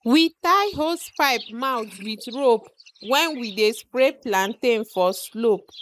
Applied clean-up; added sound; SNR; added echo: neural mask model Resemble Enhance denoiser.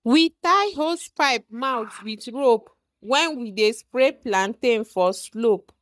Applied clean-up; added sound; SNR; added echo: neural mask model DeepFilterNet 3.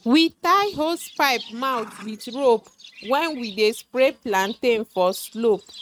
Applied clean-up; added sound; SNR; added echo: neural mask model RNNoise.